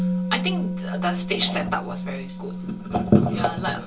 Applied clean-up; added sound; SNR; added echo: none; Musical instrument; 4 dB; reverberation time 0.2 s.